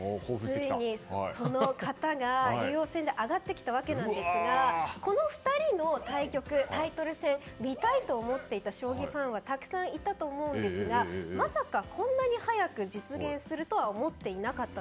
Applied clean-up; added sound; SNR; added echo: none; Cheering; 13 dB; none.